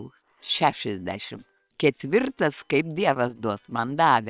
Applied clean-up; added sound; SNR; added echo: neural separator model SepFormer WHAM!.